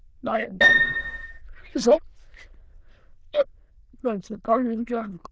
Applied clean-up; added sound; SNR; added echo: neural diffusion model UNIVERSE++.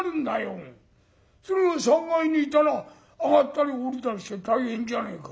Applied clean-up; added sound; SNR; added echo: none; none; none; none.